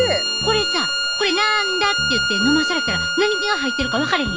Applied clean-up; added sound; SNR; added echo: none; Bowed string instrument; 0 dB; none.